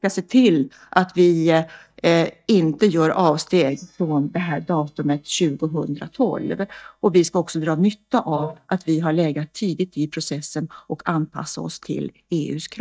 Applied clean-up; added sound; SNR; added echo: neural mask model DeepFilterNet 3.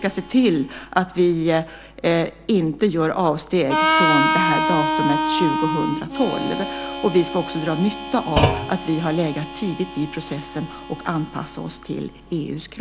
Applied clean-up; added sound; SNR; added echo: none; Harmonica + Thump, thud; 3 dB; none.